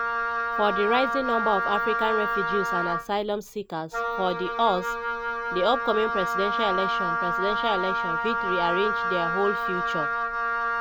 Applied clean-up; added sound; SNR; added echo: none; Wind instrument, woodwind instrument; -1 dB; none.